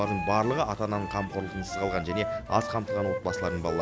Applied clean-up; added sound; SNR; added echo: none; Wind instrument, woodwind instrument; 5 dB; none.